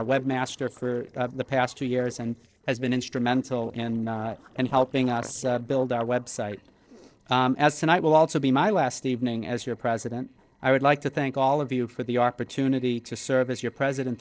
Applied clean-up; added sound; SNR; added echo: neural separator model SepFormer DNS4.